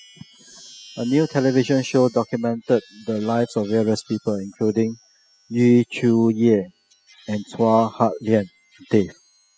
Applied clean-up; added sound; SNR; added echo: classical method spectral subtraction.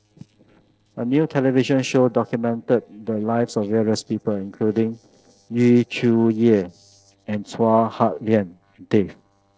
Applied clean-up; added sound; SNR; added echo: neural separator model SepFormer DNS4.